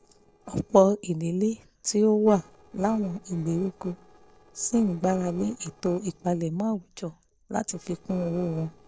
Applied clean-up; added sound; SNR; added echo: neural separator model SepFormer DNS4.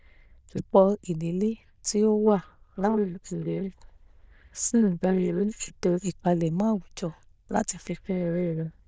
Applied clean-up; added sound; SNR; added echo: neural diffusion model UNIVERSE++.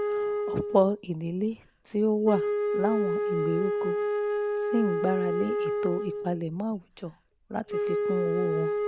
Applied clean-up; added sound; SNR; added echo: none; Wind instrument, woodwind instrument; 0 dB; none.